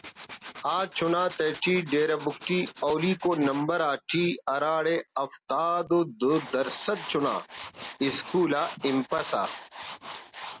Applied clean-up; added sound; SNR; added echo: none; Tools; 16 dB; none.